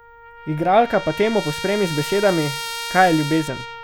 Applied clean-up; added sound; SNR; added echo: none; Trumpet; 10 dB; none.